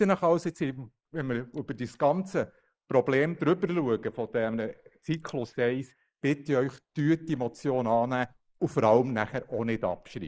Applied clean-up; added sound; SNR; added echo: neural mask model Resemble Enhance denoiser.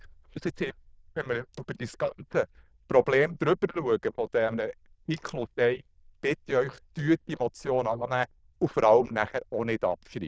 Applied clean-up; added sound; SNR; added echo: neural diffusion model UNIVERSE++.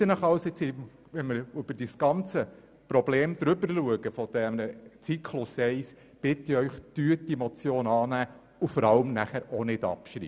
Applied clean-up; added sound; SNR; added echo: none; none; none; none.